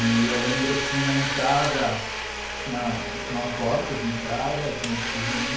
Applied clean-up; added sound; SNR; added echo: none; Domestic sounds, home sounds; 2 dB; reverberation time 0.5 s.